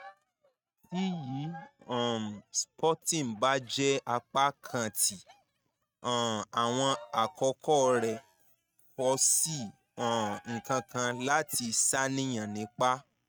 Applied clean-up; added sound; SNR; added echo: neural mask model RNNoise.